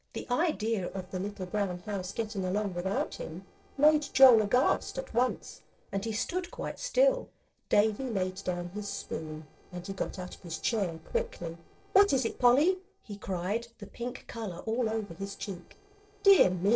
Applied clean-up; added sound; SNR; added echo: neural separator model SepFormer DNS4.